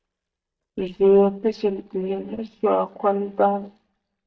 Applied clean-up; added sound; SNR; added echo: neural mask model DeepFilterNet 3.